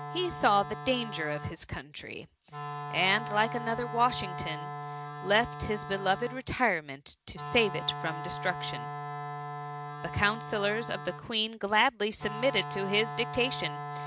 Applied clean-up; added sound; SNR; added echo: none; Wind instrument, woodwind instrument; 8 dB; none.